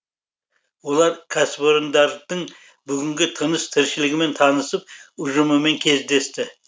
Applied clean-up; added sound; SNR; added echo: none; none; none; none.